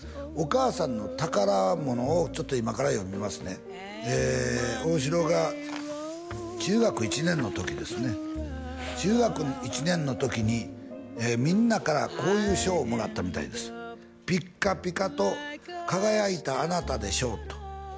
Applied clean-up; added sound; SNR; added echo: none; none; none; none.